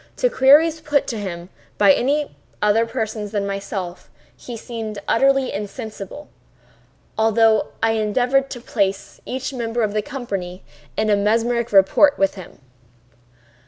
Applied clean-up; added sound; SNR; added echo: none; none; none; none.